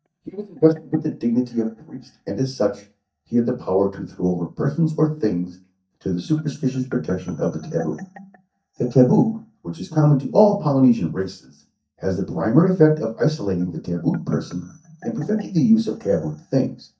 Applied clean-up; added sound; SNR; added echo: neural mask model DeepFilterNet 3.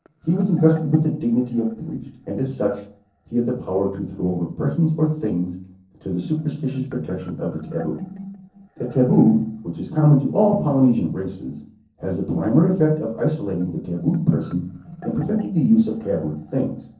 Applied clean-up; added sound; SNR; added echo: neural separator model SepFormer DNS4.